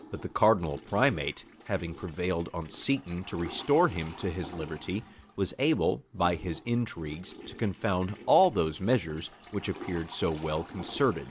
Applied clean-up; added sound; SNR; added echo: none; Toilet flush / Water; 18 dB; none.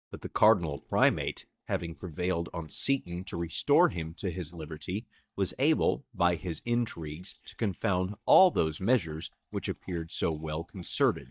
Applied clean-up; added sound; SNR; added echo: neural mask model DeepFilterNet 3.